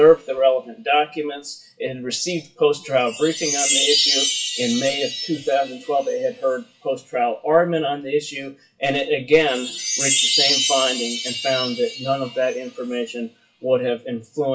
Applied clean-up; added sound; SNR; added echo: classical method WPE with log-MMSE.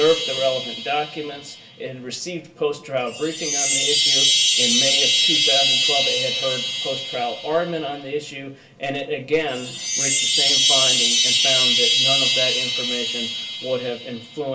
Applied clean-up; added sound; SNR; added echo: none; Chime; -5 dB; reverberation time 0.2 s.